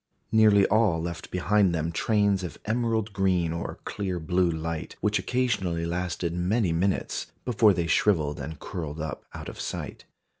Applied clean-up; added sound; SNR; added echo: none; none; none; none.